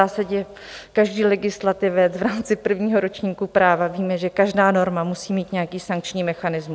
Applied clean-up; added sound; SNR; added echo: none; none; none; none.